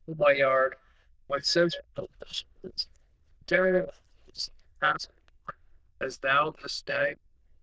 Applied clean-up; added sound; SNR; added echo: neural diffusion model UNIVERSE++.